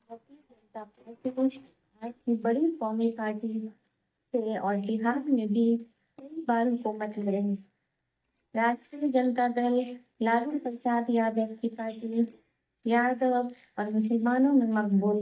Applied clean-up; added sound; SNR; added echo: neural mask model DeepFilterNet 3.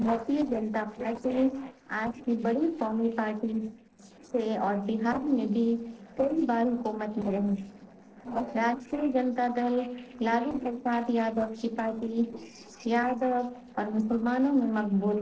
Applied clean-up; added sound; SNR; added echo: neural separator model SepFormer DNS4.